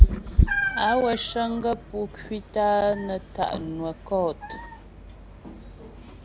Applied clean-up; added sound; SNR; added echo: none; Meow; -2 dB; none.